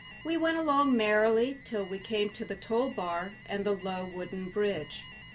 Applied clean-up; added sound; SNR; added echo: none; Alarm; 20 dB; none.